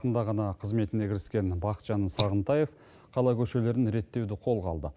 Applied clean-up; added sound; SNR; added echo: neural mask model Resemble Enhance denoiser.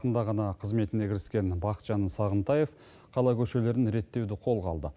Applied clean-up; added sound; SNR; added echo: none; none; none; none.